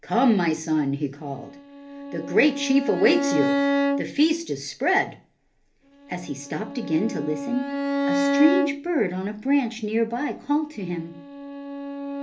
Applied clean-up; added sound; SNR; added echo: none; Bowed string instrument; 4 dB; reverberation time 0.3 s.